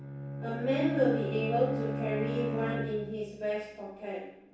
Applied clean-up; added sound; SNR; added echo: none; Bowed string instrument; 4 dB; reverberation time 0.7 s.